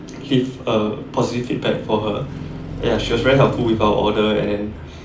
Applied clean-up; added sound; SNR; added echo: none; Car passing by; 11 dB; reverberation time 0.4 s.